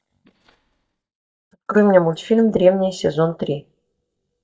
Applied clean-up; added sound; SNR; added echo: neural mask model DeepFilterNet 3.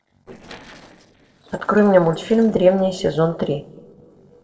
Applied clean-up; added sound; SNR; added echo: neural separator model SepFormer DNS4.